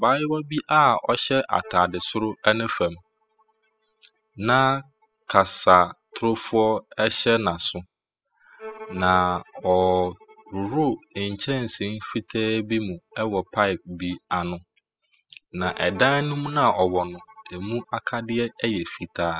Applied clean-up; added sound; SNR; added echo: classical method spectral subtraction.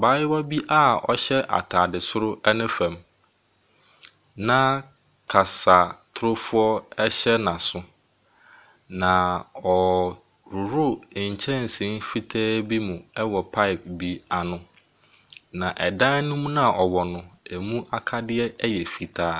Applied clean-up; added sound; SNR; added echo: none; none; none; none.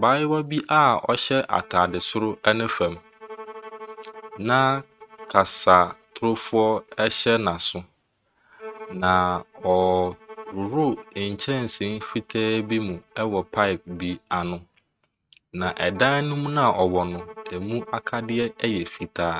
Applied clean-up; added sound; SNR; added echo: neural mask model RNNoise.